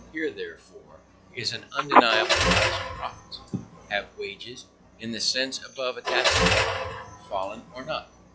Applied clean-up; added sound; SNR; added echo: classical method log-MMSE.